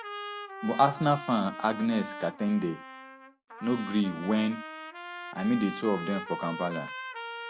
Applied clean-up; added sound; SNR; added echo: none; Trumpet; 11 dB; none.